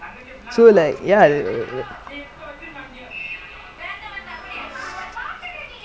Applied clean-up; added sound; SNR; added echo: none; none; none; none.